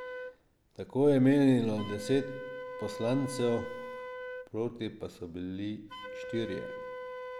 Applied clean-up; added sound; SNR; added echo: none; Wind instrument, woodwind instrument; 12 dB; none.